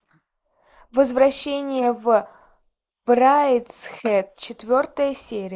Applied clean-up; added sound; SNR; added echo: neural mask model Resemble Enhance denoiser.